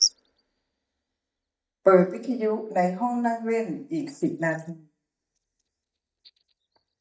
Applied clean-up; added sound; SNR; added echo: neural mask model DeepFilterNet 3.